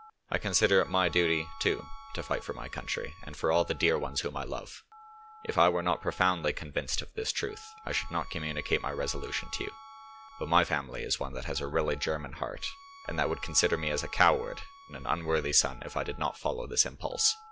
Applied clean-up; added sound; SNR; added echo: none; Bowed string instrument + Telephone; 20 dB; none.